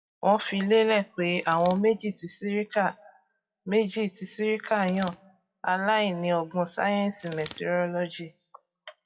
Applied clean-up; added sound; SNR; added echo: classical method WPE with log-MMSE.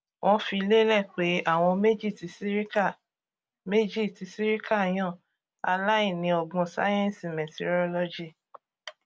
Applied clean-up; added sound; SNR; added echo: none; none; none; none.